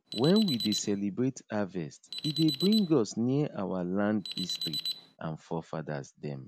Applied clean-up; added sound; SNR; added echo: none; Alarm; 9 dB; none.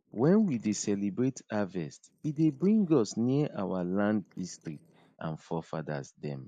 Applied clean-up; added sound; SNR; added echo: neural mask model Resemble Enhance denoiser.